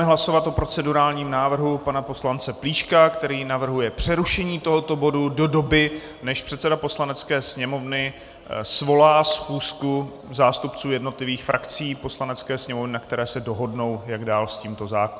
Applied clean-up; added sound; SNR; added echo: none; none; none; none.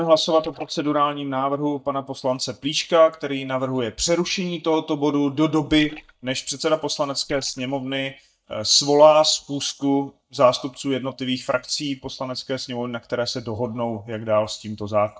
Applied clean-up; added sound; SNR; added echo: neural mask model DeepFilterNet 3.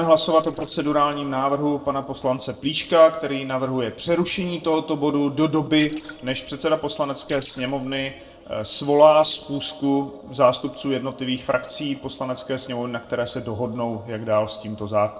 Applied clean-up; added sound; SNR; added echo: neural separator model SepFormer DNS4.